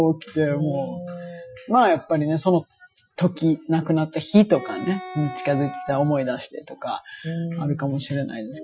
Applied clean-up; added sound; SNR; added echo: classical method Wiener filter.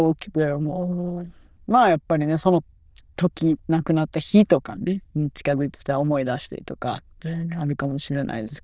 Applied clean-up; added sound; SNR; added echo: neural diffusion model UNIVERSE++.